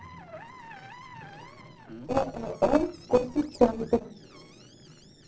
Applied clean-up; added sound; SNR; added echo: neural separator model SepFormer DNS4.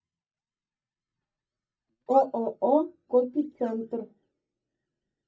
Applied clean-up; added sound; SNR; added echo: neural mask model DeepFilterNet 3.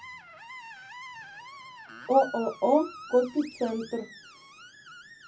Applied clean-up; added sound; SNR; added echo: none; Screech; 15 dB; reverberation time 0.4 s.